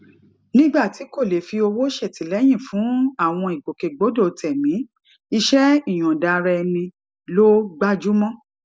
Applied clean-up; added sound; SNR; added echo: none; none; none; none.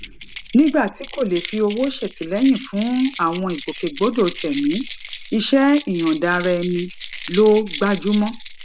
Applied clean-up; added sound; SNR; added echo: none; Keys jangling; 12 dB; none.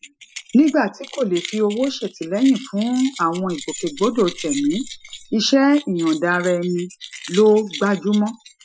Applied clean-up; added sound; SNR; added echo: classical method Wiener filter.